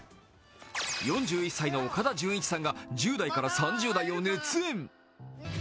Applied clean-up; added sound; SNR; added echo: none; none; none; none.